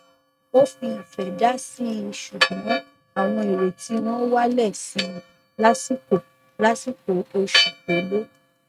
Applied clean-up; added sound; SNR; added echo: neural mask model RNNoise.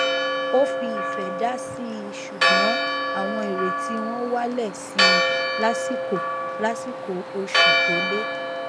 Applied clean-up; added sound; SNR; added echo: none; Church bell; -5 dB; none.